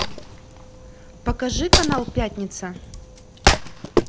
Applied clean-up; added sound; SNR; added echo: none; Wood; -5 dB; none.